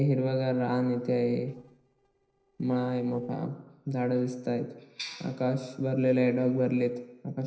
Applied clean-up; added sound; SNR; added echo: neural separator model SepFormer DNS4.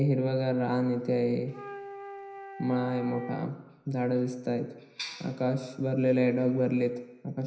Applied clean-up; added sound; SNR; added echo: none; Wind instrument, woodwind instrument; 15 dB; reverberation time 0.9 s.